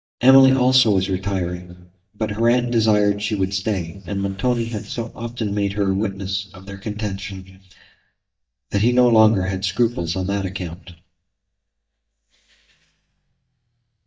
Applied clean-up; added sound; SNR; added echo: neural mask model DeepFilterNet 3.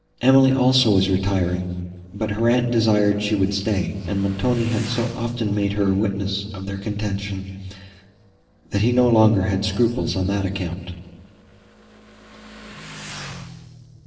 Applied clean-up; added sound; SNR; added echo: neural separator model SepFormer DNS4.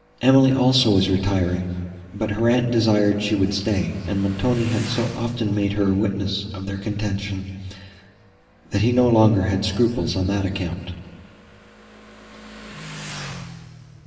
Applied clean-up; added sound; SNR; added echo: none; Motorcycle; 19 dB; reverberation time 2.0 s.